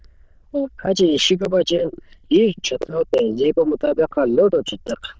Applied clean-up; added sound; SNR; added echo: neural diffusion model UNIVERSE++.